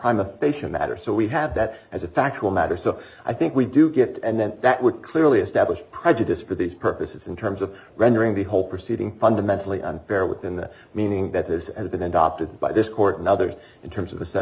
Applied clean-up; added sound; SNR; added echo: none; none; none; none.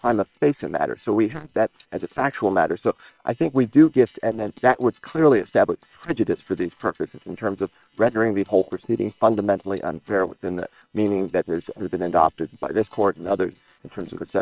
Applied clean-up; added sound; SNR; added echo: neural separator model SepFormer WHAM!.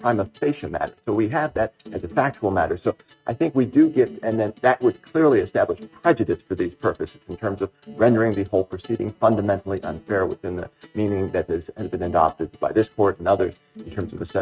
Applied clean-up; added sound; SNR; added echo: neural mask model RNNoise.